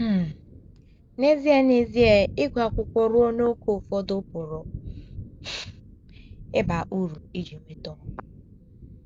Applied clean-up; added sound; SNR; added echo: none; Thunder; 13 dB; none.